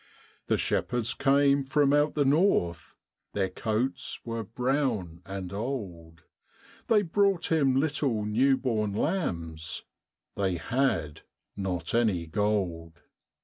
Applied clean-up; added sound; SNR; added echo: none; none; none; none.